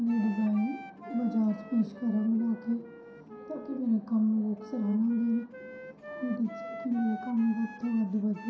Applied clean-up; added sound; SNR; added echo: none; Wind instrument, woodwind instrument; 16 dB; reverberation time 0.7 s.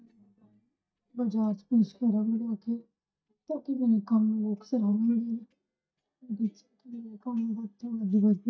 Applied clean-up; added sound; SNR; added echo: neural mask model DeepFilterNet 3.